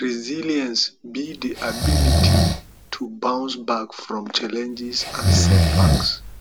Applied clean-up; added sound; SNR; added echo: none; Breathing; -5 dB; none.